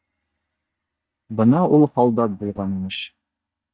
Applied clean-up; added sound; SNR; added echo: neural mask model DeepFilterNet 3.